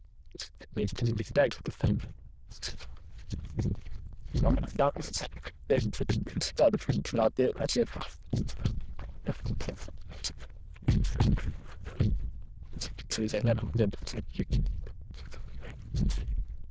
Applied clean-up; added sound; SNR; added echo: neural diffusion model UNIVERSE++.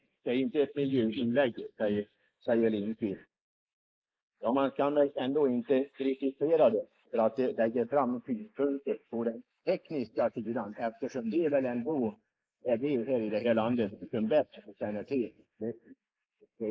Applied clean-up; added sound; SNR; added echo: neural mask model Resemble Enhance denoiser.